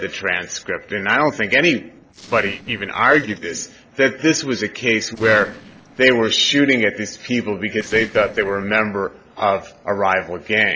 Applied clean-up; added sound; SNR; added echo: neural separator model SepFormer DNS4.